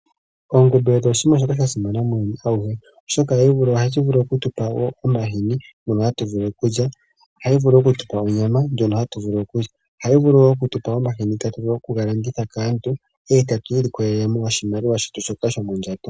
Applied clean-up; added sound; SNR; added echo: none; none; none; none.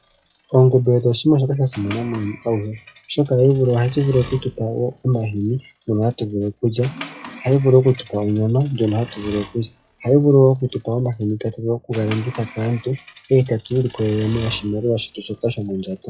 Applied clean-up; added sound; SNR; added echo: classical method log-MMSE.